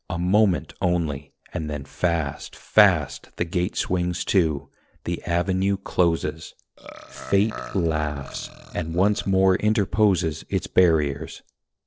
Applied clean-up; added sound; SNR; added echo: neural separator model SepFormer DNS4.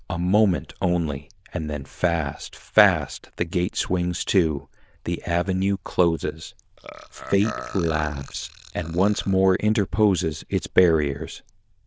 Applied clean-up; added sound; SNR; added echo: neural diffusion model UNIVERSE++.